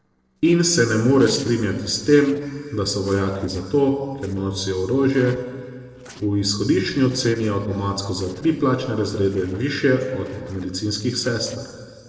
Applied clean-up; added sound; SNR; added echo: neural separator model SepFormer DNS4.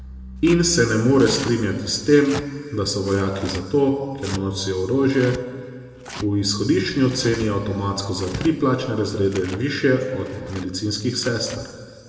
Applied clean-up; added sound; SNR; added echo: none; Tearing; 17 dB; reverberation time 1.9 s.